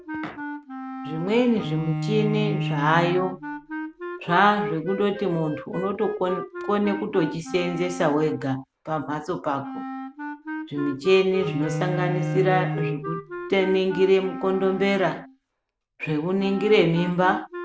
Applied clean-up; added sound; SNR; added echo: none; Bowed string instrument + Wind instrument, woodwind instrument; 7 dB; none.